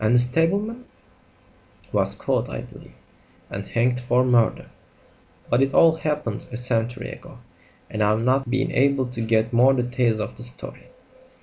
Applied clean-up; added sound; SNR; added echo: none; none; none; none.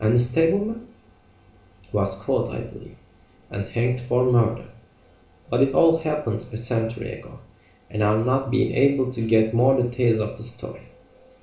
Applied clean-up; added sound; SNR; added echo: none; none; none; reverberation time 0.5 s.